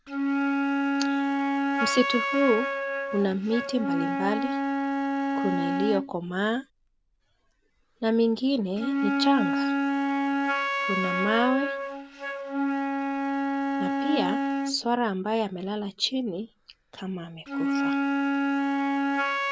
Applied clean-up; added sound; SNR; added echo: none; Wind instrument, woodwind instrument; -2 dB; none.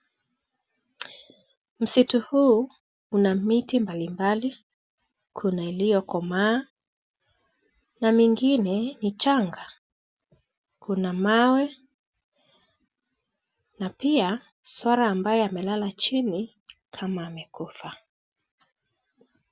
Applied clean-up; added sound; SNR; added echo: none; none; none; none.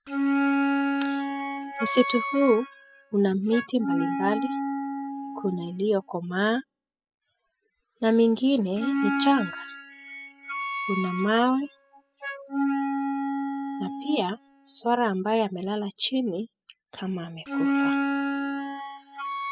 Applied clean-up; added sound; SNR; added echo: classical method spectral subtraction.